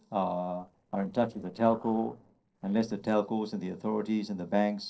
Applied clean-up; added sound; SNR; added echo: neural separator model SepFormer DNS4.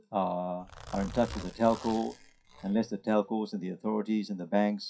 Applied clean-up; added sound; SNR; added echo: classical method WPE with log-MMSE.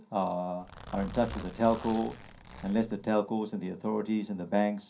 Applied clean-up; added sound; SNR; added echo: none; Zipper (clothing); 13 dB; reverberation time 0.3 s.